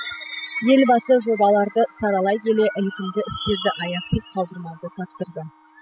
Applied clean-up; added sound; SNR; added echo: classical method spectral subtraction.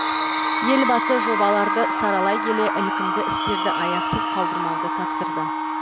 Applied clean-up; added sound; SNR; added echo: none; Wind instrument, woodwind instrument + Crowd / Cheering; -2 dB; none.